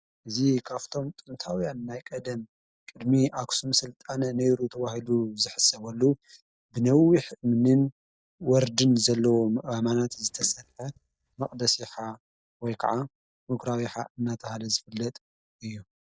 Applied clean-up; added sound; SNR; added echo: neural mask model DeepFilterNet 3.